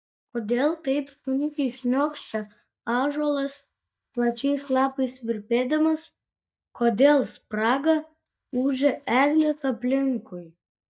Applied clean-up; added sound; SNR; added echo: neural mask model DeepFilterNet 3.